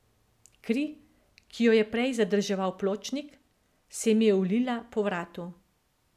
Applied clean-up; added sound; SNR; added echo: none; none; none; none.